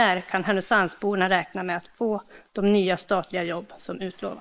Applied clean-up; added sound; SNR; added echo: neural mask model Resemble Enhance denoiser.